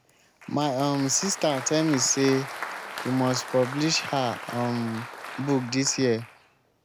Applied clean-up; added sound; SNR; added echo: none; Applause; 12 dB; none.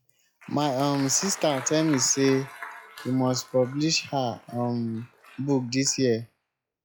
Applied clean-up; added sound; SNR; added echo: classical method log-MMSE.